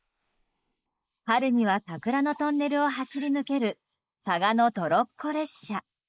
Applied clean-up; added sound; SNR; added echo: neural mask model Resemble Enhance denoiser.